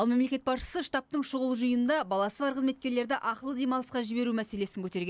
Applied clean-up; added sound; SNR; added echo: none; none; none; none.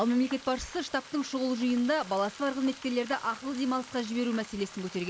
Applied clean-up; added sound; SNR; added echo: none; Frying (food); 17 dB; none.